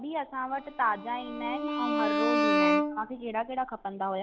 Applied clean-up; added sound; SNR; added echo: none; Bowed string instrument; -3 dB; none.